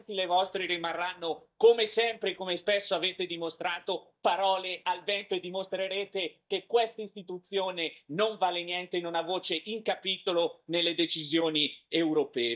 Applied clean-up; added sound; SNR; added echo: neural mask model DeepFilterNet 3.